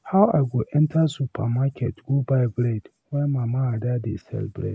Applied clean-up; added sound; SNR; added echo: none; none; none; none.